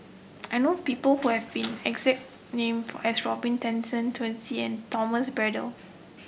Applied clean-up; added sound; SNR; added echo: none; Shatter / Crushing; 20 dB; none.